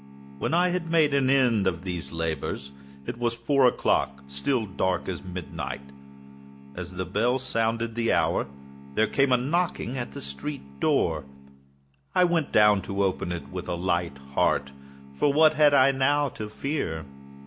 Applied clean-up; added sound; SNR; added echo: none; Bowed string instrument; 18 dB; none.